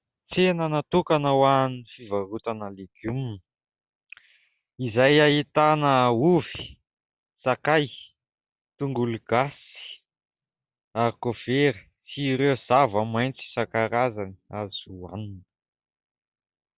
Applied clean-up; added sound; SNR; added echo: none; none; none; none.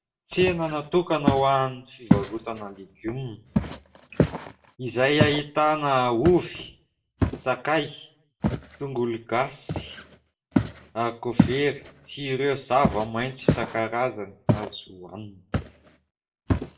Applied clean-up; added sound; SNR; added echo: none; Walk, footsteps; 2 dB; reverberation time 0.3 s.